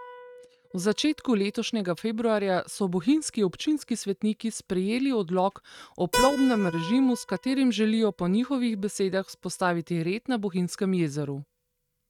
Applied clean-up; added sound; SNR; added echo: neural mask model RNNoise.